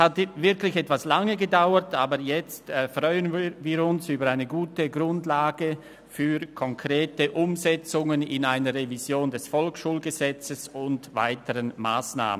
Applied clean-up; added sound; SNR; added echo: none; none; none; none.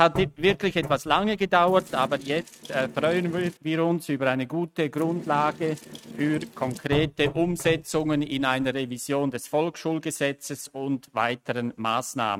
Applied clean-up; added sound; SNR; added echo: neural mask model RNNoise.